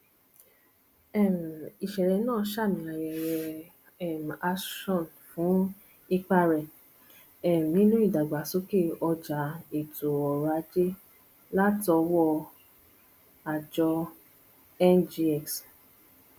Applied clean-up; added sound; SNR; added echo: none; none; none; none.